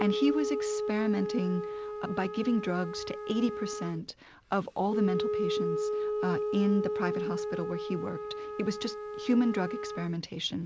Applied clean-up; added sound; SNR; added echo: none; Wind instrument, woodwind instrument; 3 dB; none.